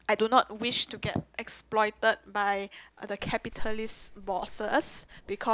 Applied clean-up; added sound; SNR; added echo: none; Clock; 11 dB; none.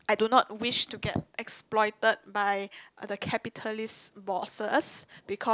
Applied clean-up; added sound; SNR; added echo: none; none; none; none.